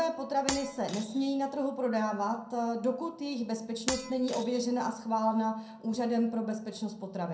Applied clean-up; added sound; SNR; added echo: none; Shatter; 10 dB; reverberation time 0.5 s.